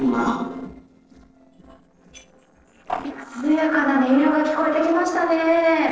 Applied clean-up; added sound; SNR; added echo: neural separator model SepFormer DNS4.